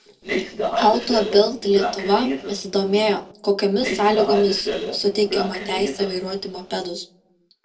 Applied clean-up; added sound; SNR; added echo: neural separator model SepFormer DNS4.